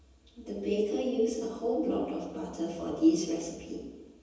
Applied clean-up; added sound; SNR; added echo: none; none; none; reverberation time 1.1 s.